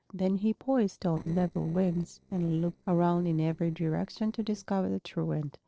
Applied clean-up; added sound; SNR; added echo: neural separator model SepFormer DNS4.